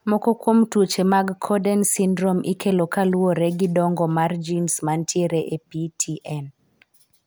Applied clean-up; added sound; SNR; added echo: none; none; none; none.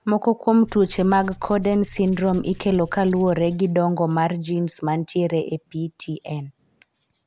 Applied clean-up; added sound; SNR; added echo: none; Tools; 19 dB; none.